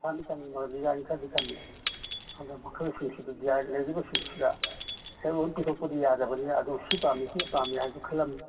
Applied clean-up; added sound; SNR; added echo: none; Shatter / Crushing; 9 dB; reverberation time 2.1 s.